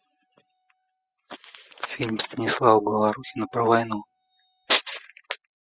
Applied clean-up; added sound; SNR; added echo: classical method spectral subtraction.